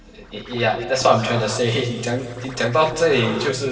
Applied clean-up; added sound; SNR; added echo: none; Scratching (performance technique); 16 dB; reverberation time 2.3 s.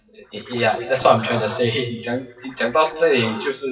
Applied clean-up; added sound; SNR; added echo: classical method WPE with log-MMSE.